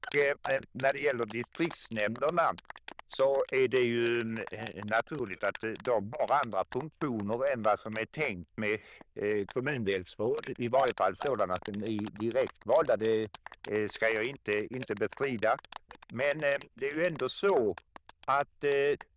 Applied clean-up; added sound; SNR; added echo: neural diffusion model UNIVERSE++.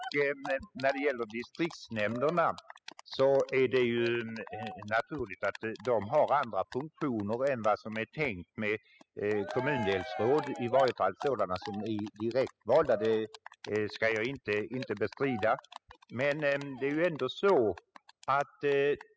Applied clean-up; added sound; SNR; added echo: classical method spectral subtraction.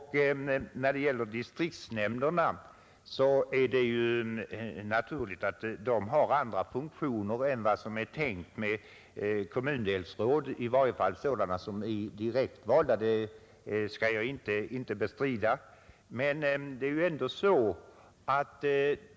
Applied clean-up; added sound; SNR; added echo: none; none; none; none.